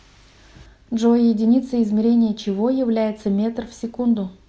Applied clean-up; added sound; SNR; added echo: none; none; none; none.